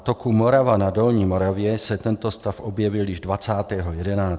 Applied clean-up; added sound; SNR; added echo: none; none; none; none.